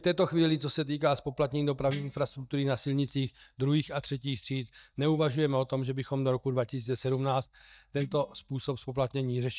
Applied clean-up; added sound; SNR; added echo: neural mask model DeepFilterNet 3.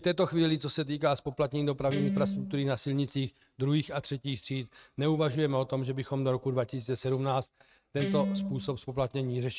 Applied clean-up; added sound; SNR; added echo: neural mask model RNNoise.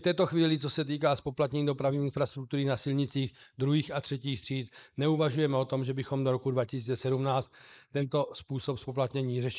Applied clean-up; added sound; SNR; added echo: neural mask model Resemble Enhance denoiser.